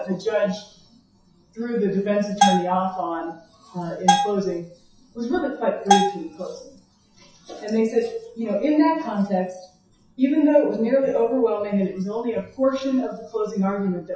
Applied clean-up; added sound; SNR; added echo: classical method WPE with log-MMSE.